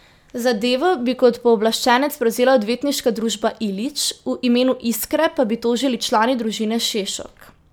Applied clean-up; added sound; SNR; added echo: none; none; none; none.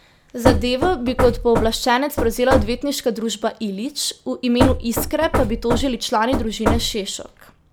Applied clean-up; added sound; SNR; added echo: none; Knock / Wood; 2 dB; none.